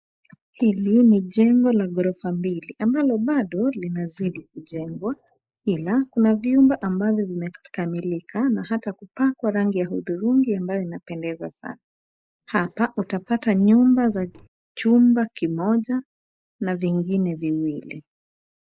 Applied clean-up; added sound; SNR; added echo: neural mask model Resemble Enhance denoiser.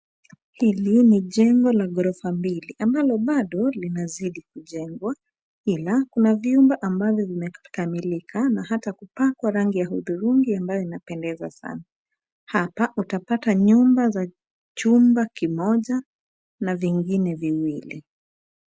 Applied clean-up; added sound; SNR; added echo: none; none; none; none.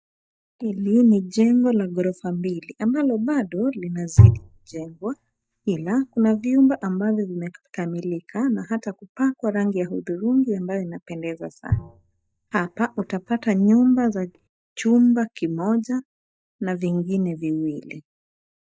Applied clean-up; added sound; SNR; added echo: neural mask model DeepFilterNet 3.